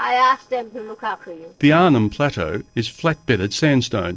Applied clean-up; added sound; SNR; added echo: neural separator model SepFormer DNS4.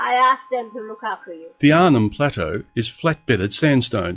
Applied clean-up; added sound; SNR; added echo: classical method log-MMSE.